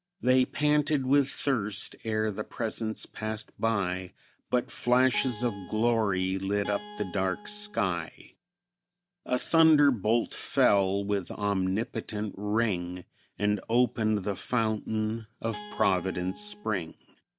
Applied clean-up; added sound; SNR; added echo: none; Guitar; 15 dB; none.